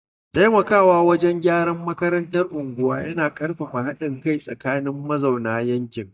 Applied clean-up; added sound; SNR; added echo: neural mask model DeepFilterNet 3.